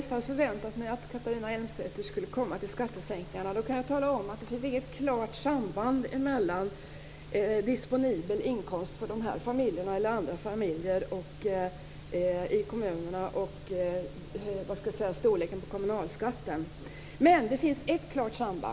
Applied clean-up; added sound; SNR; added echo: none; none; none; none.